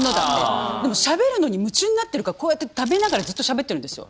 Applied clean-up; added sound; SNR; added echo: none; Bicycle; 16 dB; none.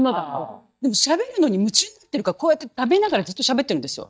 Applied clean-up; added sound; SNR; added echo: neural mask model DeepFilterNet 3.